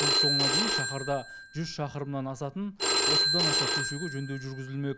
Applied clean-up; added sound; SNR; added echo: none; Telephone; -5 dB; none.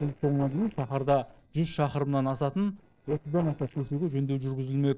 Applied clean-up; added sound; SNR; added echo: neural separator model SepFormer DNS4.